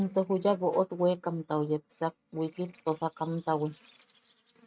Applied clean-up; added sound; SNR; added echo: neural mask model RNNoise.